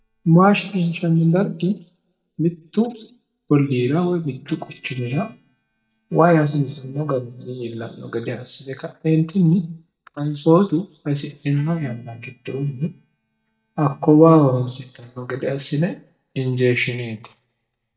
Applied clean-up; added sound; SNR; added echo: neural mask model DeepFilterNet 3.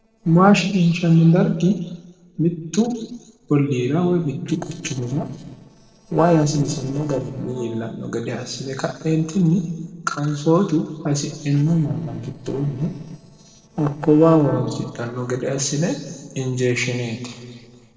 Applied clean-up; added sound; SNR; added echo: neural separator model SepFormer DNS4.